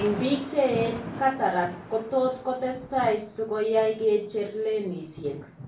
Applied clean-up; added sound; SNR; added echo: none; Thunder / Rain; 13 dB; reverberation time 0.4 s.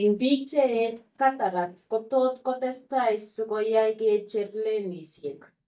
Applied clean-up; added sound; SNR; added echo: neural mask model DeepFilterNet 3.